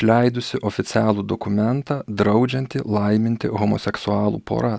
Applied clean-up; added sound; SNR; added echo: none; none; none; none.